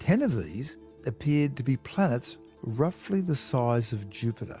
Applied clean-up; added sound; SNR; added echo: none; none; none; none.